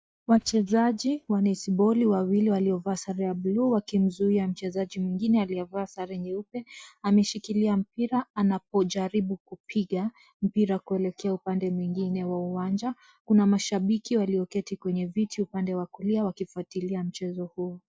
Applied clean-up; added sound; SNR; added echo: neural mask model DeepFilterNet 3.